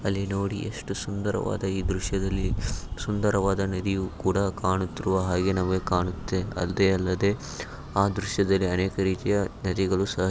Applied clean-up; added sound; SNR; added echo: none; none; none; none.